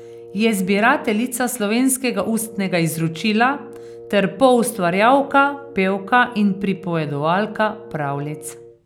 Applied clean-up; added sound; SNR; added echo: none; Wind instrument, woodwind instrument; 19 dB; none.